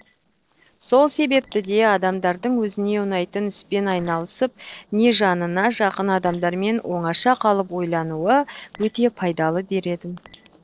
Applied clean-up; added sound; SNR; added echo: neural separator model SepFormer DNS4.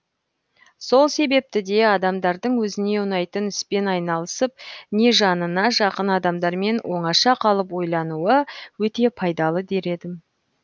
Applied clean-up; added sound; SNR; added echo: none; none; none; none.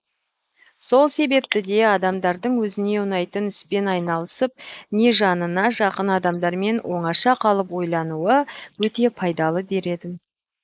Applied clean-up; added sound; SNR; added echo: neural mask model Resemble Enhance denoiser.